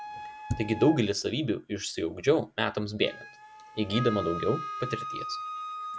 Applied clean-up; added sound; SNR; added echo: none; Wind instrument, woodwind instrument; 10 dB; none.